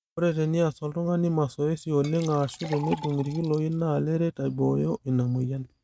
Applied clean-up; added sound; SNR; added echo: neural mask model RNNoise.